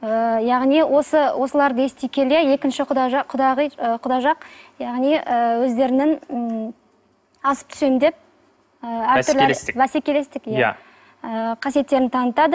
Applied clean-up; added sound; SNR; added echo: none; none; none; none.